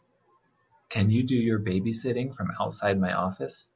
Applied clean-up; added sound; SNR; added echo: none; none; none; none.